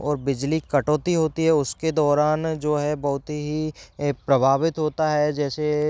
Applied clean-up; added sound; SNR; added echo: none; none; none; none.